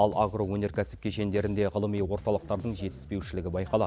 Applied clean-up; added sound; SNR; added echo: none; Bass guitar; 16 dB; none.